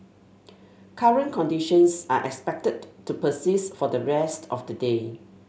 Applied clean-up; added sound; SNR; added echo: none; none; none; none.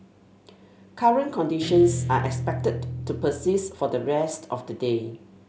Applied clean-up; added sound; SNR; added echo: none; Guitar; 7 dB; none.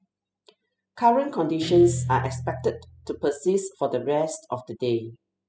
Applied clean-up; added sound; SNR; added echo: classical method spectral subtraction.